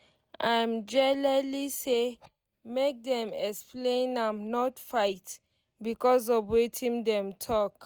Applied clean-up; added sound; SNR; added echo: neural mask model DeepFilterNet 3.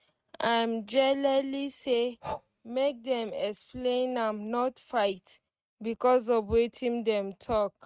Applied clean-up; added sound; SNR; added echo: neural mask model RNNoise.